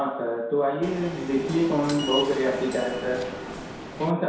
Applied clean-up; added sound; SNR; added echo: none; Subway, metro, underground; 9 dB; reverberation time 0.7 s.